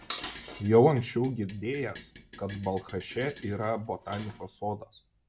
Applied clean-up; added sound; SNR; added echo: none; Dishes, pots, and pans; 17 dB; none.